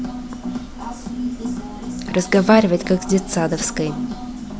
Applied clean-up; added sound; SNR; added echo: none; none; none; none.